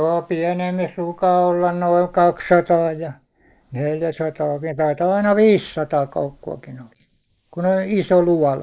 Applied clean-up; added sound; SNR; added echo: neural mask model Resemble Enhance denoiser.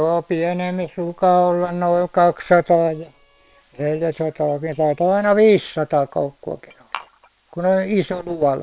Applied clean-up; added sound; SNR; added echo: neural separator model SepFormer WHAM!.